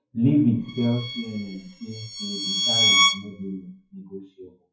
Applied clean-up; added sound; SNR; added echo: classical method WPE with log-MMSE.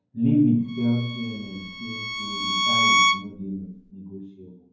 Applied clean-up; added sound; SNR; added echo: none; Bowed string instrument; -1 dB; reverberation time 0.9 s.